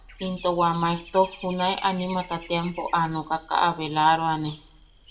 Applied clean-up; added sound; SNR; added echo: none; Bird / Dog; 20 dB; reverberation time 0.4 s.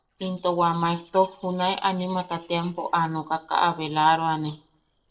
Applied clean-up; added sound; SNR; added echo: neural separator model SepFormer DNS4.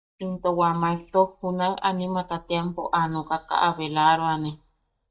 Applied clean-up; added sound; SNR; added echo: neural mask model DeepFilterNet 3.